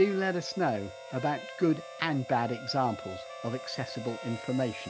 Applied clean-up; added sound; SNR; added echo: none; Trumpet + Harmonica; 13 dB; none.